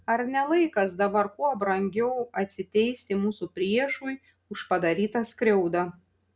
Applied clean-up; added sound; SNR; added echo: none; none; none; none.